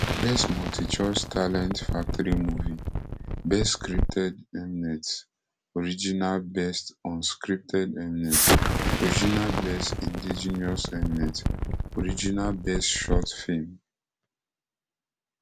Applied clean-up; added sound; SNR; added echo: none; Explosion; 0 dB; none.